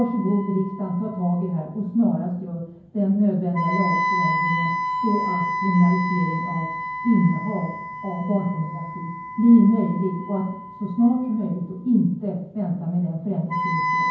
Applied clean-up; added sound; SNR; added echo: none; Wind instrument, woodwind instrument; 6 dB; reverberation time 0.9 s.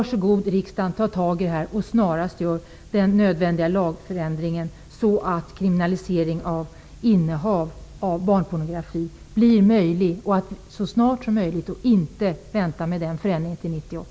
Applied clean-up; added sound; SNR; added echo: none; none; none; none.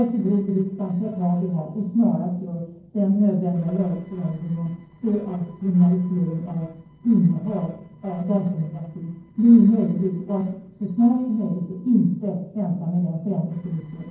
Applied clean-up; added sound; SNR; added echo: neural separator model SepFormer DNS4.